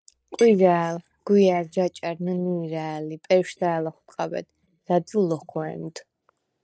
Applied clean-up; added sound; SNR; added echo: neural mask model DeepFilterNet 3.